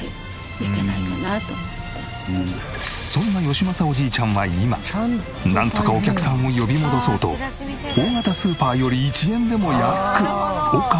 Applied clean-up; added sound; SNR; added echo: none; none; none; none.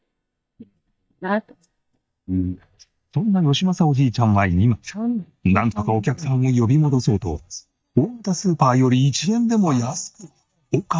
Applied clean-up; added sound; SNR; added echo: neural mask model DeepFilterNet 3.